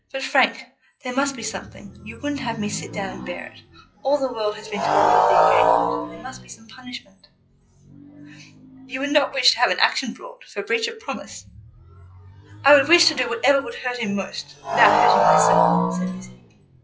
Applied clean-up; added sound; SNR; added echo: classical method WPE with log-MMSE.